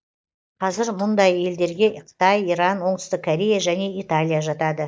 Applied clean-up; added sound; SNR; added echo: neural mask model DeepFilterNet 3.